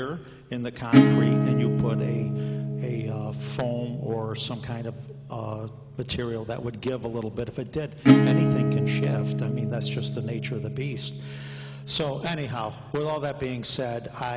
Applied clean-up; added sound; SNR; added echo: none; Acoustic guitar / Strum; -5 dB; none.